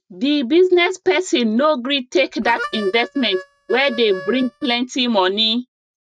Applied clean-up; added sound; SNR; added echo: neural mask model RNNoise.